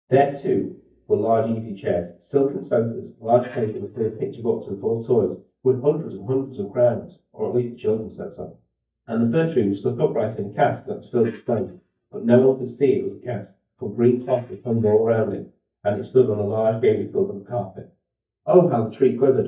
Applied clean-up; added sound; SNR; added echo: neural mask model DeepFilterNet 3.